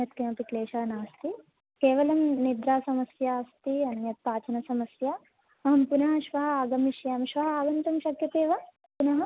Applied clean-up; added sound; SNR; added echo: none; none; none; none.